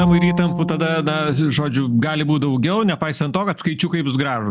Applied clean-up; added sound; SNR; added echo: none; Bowed string instrument; 8 dB; none.